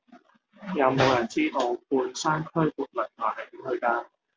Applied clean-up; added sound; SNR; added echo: none; none; none; none.